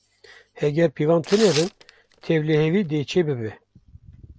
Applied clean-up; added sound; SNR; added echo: none; Tearing; 12 dB; none.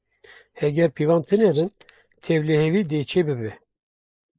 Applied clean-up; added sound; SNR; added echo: neural mask model Resemble Enhance denoiser.